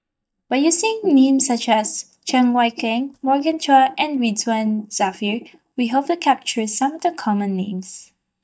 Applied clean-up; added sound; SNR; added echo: neural mask model DeepFilterNet 3.